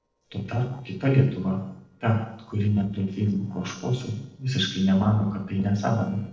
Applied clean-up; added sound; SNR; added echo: neural separator model SepFormer DNS4.